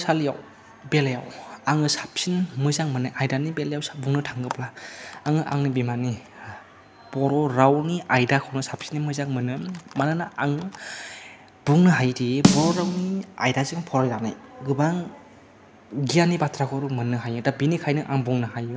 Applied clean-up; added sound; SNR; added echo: none; Snare drum; 1 dB; none.